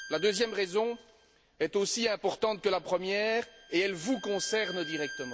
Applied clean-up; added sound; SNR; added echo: none; Bowed string instrument; 16 dB; none.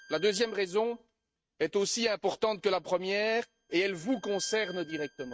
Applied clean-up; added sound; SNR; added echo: neural mask model RNNoise.